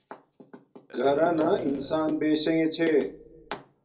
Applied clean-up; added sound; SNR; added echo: none; Burping, eructation; 19 dB; reverberation time 0.2 s.